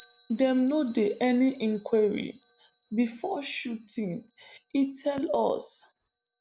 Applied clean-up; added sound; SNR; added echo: none; Bell; 15 dB; none.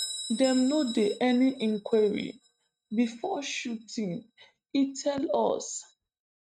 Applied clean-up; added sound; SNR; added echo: neural mask model RNNoise.